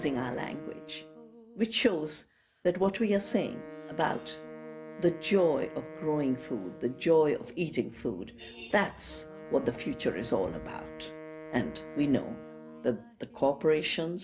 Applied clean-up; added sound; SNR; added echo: none; Wind instrument, woodwind instrument; 16 dB; none.